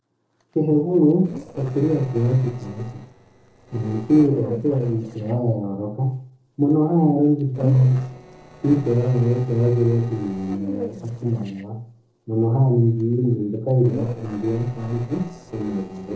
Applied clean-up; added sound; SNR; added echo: neural separator model SepFormer DNS4.